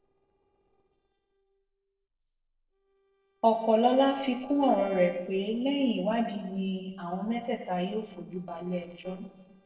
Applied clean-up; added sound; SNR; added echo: neural separator model SepFormer DNS4.